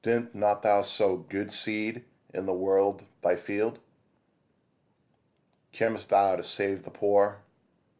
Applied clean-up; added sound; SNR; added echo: none; none; none; none.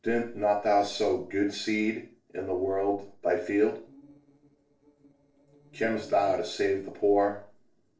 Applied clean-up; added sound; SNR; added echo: neural separator model SepFormer DNS4.